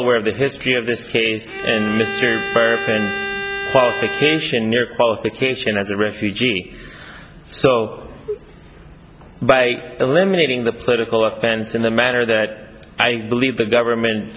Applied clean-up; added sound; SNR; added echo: none; Bowed string instrument; 6 dB; none.